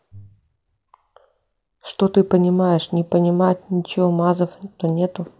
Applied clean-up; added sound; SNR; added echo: none; none; none; none.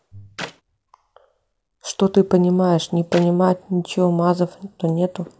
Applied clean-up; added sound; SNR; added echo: none; Clapping; 18 dB; none.